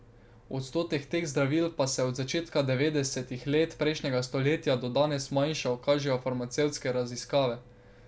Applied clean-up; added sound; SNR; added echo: none; none; none; none.